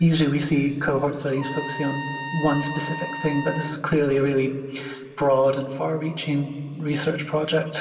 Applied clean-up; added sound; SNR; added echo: none; Trumpet; 10 dB; reverberation time 2.4 s.